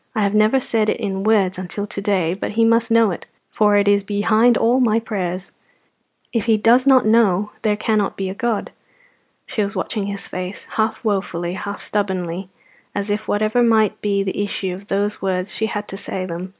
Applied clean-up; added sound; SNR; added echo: none; none; none; none.